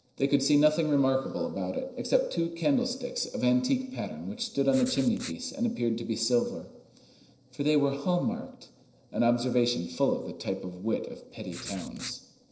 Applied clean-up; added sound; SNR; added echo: neural separator model SepFormer DNS4.